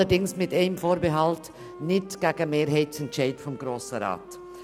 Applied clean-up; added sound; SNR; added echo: none; Wind instrument, woodwind instrument; 18 dB; none.